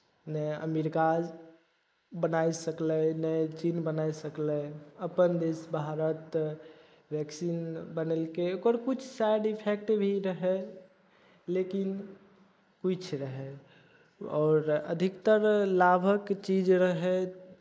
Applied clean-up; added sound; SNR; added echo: neural mask model Resemble Enhance denoiser.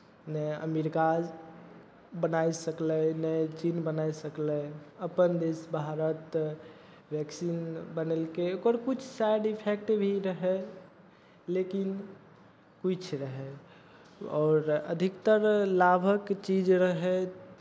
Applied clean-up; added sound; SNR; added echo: none; none; none; none.